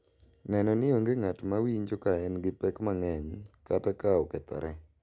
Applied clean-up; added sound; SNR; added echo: none; none; none; none.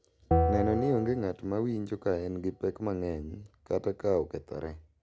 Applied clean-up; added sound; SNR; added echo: none; Bell; 1 dB; none.